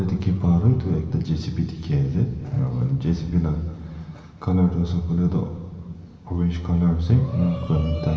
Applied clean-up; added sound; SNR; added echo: none; none; none; reverberation time 2.3 s.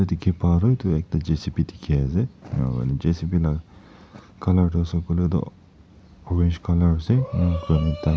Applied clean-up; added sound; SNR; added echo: none; none; none; none.